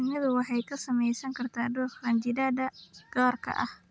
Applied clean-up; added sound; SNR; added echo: none; none; none; none.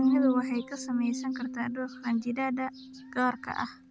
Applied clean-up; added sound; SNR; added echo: none; Bowed string instrument; 1 dB; none.